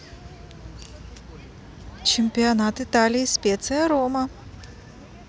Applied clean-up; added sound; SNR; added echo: none; none; none; none.